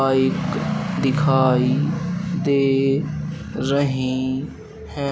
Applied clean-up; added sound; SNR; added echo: none; none; none; none.